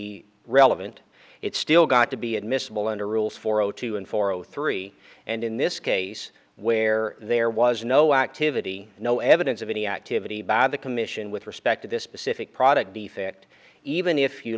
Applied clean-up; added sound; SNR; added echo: none; none; none; none.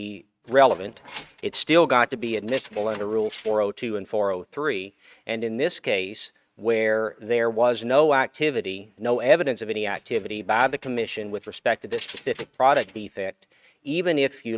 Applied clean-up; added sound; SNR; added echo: neural mask model RNNoise.